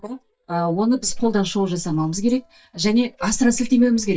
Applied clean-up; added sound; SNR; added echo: neural mask model DeepFilterNet 3.